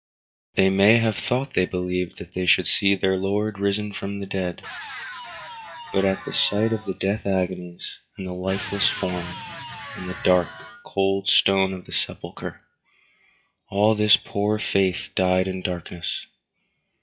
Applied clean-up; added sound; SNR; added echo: classical method WPE with log-MMSE.